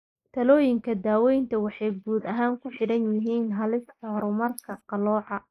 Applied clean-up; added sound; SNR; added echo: neural mask model Resemble Enhance denoiser.